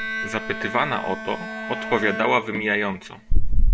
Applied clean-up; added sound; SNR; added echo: none; Bowed string instrument; 13 dB; none.